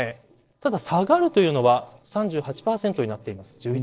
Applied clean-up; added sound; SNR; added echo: neural separator model SepFormer DNS4.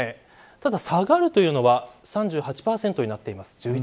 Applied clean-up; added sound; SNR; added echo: none; none; none; none.